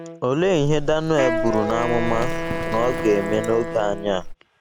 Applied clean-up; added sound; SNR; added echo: none; Livestock, farm animals, working animals + Wind instrument, woodwind instrument; 4 dB; none.